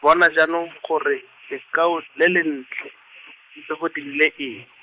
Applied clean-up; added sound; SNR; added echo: neural mask model Resemble Enhance denoiser.